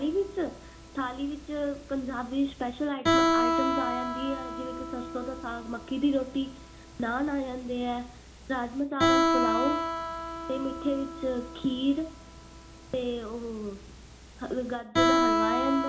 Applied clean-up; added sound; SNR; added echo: none; Guitar; -1 dB; reverberation time 0.4 s.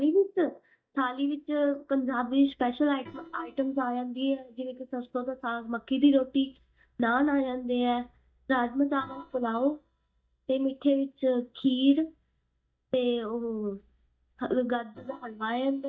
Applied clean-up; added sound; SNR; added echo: neural mask model DeepFilterNet 3.